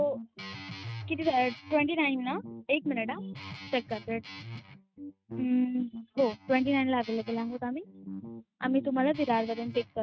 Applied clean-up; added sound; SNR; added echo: neural mask model RNNoise.